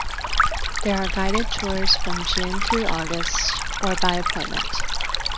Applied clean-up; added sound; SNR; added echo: none; Stream; -4 dB; none.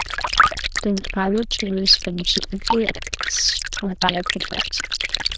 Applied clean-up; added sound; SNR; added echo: neural diffusion model UNIVERSE++.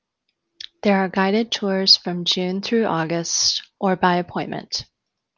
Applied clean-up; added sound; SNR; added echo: none; none; none; none.